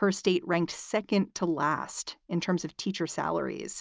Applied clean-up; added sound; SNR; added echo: none; none; none; none.